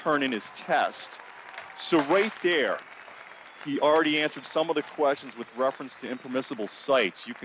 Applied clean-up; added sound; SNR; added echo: none; Applause; 19 dB; none.